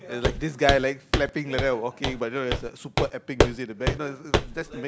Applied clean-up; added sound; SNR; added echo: none; Walk, footsteps; 0 dB; none.